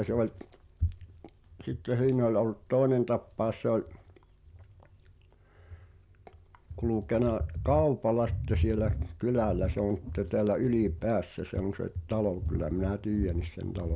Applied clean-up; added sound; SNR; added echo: none; none; none; none.